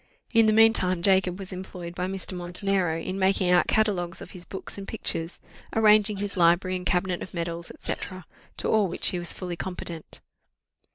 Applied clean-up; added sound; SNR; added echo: neural separator model SepFormer DNS4.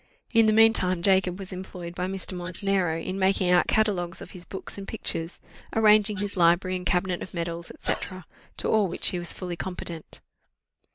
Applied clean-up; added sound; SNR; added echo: neural mask model Resemble Enhance denoiser.